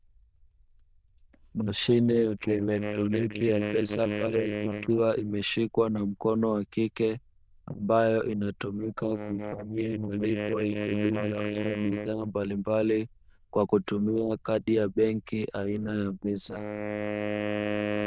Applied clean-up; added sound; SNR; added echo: neural diffusion model UNIVERSE++.